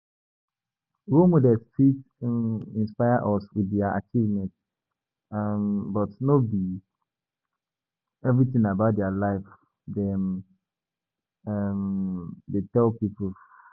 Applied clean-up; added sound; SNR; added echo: none; none; none; none.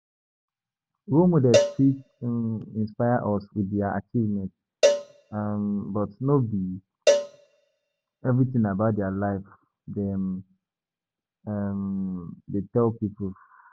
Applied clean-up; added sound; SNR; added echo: none; Cowbell; 2 dB; none.